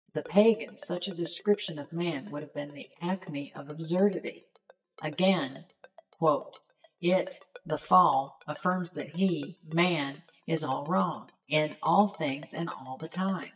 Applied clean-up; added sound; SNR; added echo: neural mask model DeepFilterNet 3.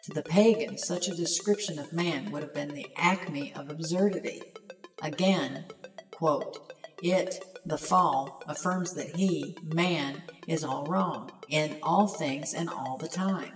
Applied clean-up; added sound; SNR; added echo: none; Ringtone; 19 dB; reverberation time 1.4 s.